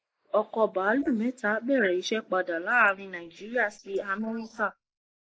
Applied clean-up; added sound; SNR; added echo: neural mask model Resemble Enhance denoiser.